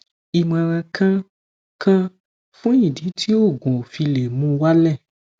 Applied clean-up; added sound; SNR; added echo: none; none; none; none.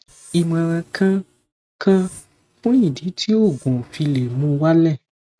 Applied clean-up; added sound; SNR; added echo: neural mask model RNNoise.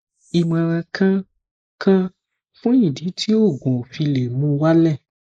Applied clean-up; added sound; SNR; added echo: neural mask model Resemble Enhance denoiser.